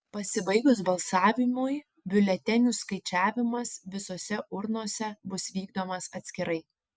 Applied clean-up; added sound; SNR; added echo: none; none; none; none.